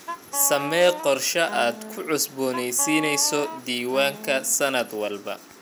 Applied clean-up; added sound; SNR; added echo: none; Wind instrument, woodwind instrument; 11 dB; none.